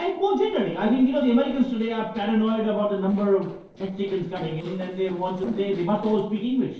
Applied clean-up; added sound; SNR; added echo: neural separator model SepFormer DNS4.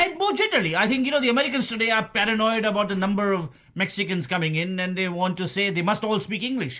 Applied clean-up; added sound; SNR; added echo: none; none; none; none.